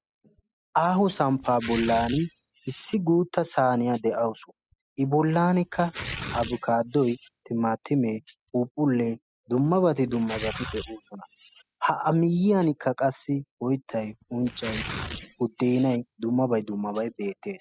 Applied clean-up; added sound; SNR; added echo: classical method spectral subtraction.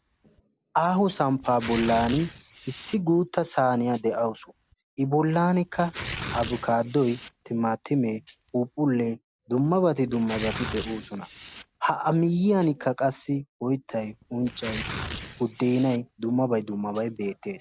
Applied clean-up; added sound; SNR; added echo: none; Tearing; 15 dB; none.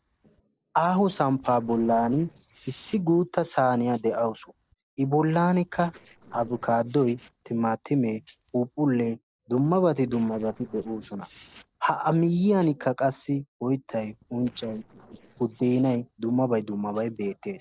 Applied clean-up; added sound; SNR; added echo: neural separator model SepFormer DNS4.